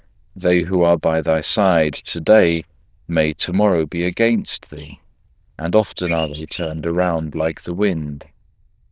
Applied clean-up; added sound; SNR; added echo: neural diffusion model UNIVERSE++.